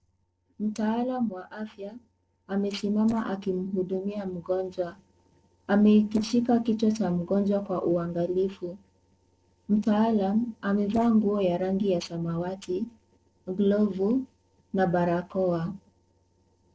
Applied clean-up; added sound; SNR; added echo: neural separator model SepFormer DNS4.